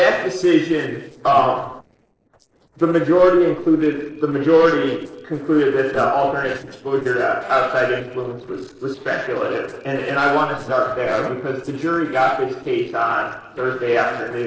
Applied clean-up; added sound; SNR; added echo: neural separator model SepFormer DNS4.